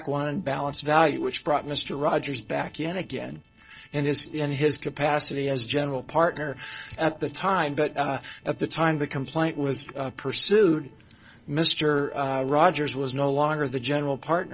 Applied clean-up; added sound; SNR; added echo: neural separator model SepFormer DNS4.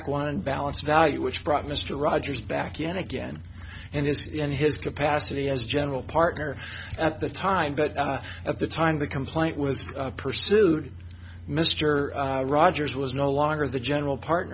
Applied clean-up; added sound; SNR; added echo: none; none; none; none.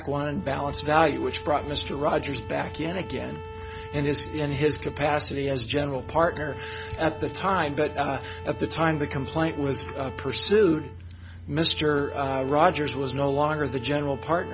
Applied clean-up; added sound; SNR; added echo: none; Bowed string instrument; 15 dB; none.